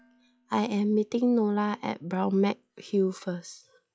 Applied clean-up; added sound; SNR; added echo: classical method log-MMSE.